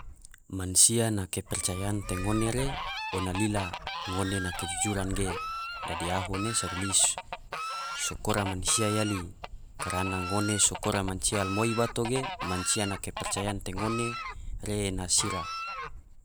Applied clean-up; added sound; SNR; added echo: none; Fowl; 6 dB; none.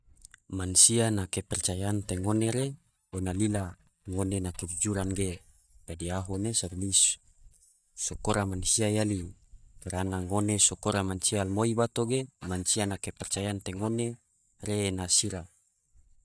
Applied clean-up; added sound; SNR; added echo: neural mask model DeepFilterNet 3.